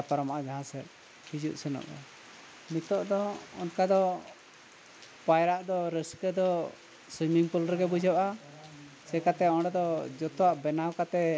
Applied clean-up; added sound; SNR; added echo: none; none; none; none.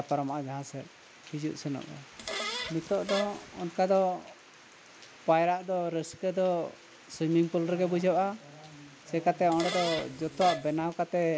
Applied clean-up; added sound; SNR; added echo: none; Fart; 7 dB; none.